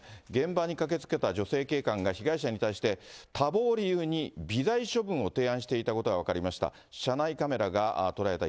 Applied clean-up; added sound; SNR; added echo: none; none; none; none.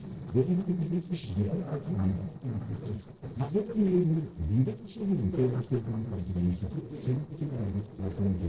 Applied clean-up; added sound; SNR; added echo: neural separator model SepFormer DNS4.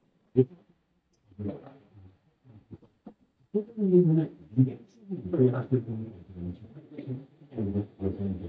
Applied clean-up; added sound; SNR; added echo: neural mask model DeepFilterNet 3.